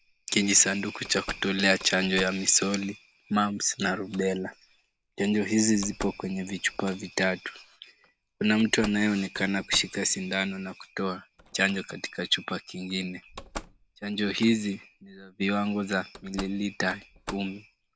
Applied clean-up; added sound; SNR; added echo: none; Slam; 19 dB; none.